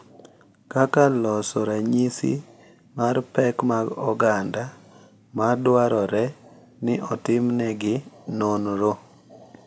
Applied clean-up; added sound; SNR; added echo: none; none; none; none.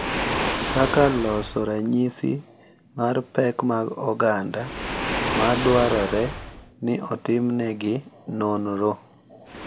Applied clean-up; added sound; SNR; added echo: none; Waves, surf; 6 dB; none.